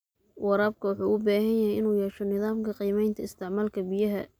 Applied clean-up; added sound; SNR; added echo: none; none; none; none.